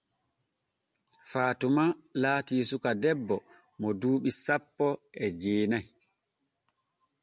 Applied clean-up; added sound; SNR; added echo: none; none; none; none.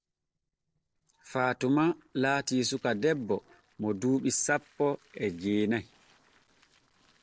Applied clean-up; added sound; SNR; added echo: neural separator model SepFormer DNS4.